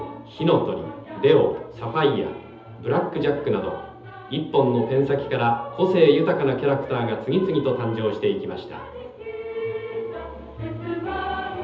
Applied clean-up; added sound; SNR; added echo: none; none; none; reverberation time 0.7 s.